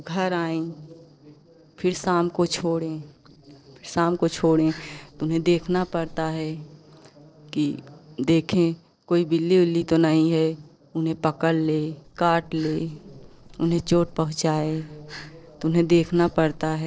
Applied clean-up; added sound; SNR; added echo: neural separator model SepFormer DNS4.